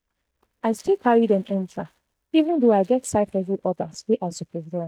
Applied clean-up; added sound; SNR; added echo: neural mask model DeepFilterNet 3.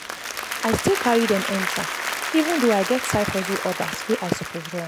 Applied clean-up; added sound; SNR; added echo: none; Applause; 5 dB; none.